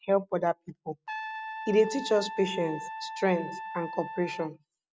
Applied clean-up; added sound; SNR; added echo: none; Trumpet; 9 dB; none.